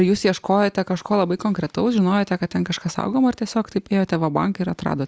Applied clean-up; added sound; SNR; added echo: none; none; none; none.